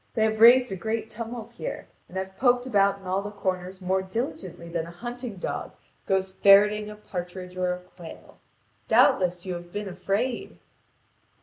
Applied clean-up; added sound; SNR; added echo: none; none; none; none.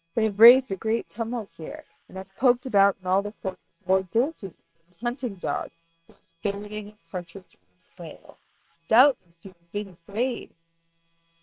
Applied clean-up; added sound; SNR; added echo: neural separator model SepFormer WHAM!.